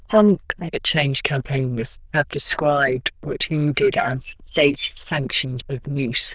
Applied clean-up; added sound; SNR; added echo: neural diffusion model UNIVERSE++.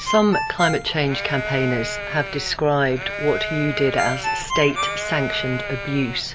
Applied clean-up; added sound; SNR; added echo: none; Ringtone + Livestock, farm animals, working animals; 5 dB; none.